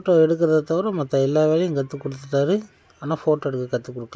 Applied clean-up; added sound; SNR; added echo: none; none; none; none.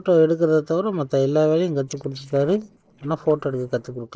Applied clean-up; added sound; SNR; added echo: neural separator model SepFormer DNS4.